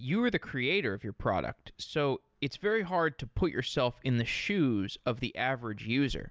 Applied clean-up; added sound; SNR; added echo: none; none; none; none.